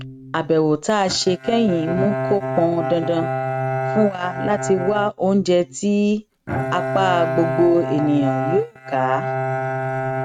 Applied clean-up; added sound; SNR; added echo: neural mask model RNNoise.